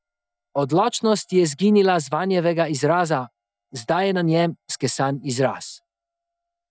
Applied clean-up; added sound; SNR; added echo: neural mask model DeepFilterNet 3.